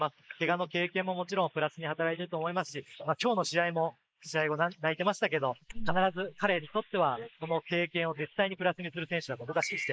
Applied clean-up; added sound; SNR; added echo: neural mask model Resemble Enhance denoiser.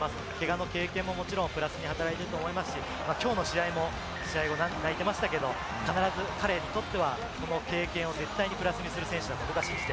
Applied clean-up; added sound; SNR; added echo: none; none; none; none.